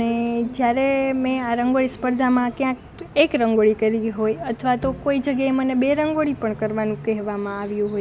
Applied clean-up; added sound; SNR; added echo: none; Bowed string instrument; 18 dB; none.